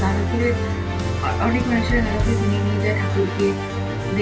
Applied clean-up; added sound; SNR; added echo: none; Musical instrument; -2 dB; reverberation time 0.2 s.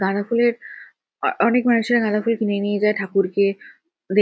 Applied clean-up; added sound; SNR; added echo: none; none; none; none.